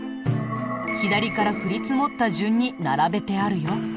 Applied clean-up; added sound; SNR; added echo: none; none; none; none.